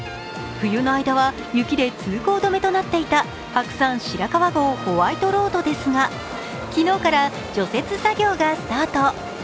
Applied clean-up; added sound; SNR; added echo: none; none; none; none.